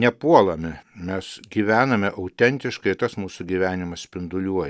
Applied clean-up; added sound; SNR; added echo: none; none; none; none.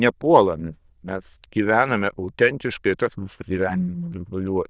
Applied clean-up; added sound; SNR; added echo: neural diffusion model UNIVERSE++.